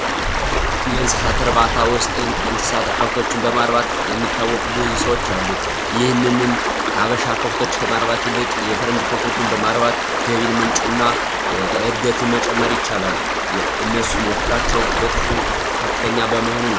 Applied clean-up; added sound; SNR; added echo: none; Stream; -2 dB; none.